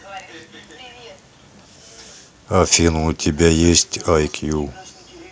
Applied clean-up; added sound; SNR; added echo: none; none; none; none.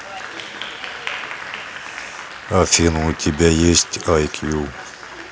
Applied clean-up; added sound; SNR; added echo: none; Applause; 12 dB; none.